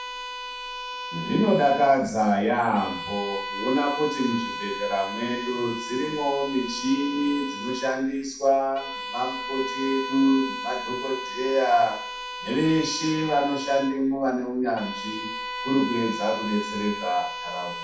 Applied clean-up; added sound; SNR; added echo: none; Bowed string instrument; 8 dB; reverberation time 0.6 s.